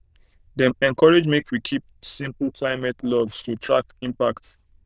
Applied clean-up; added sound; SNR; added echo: neural diffusion model UNIVERSE++.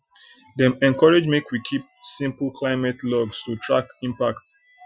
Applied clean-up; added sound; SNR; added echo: classical method Wiener filter.